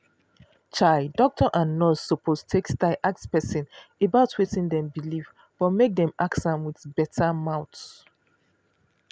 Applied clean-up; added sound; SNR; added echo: none; none; none; none.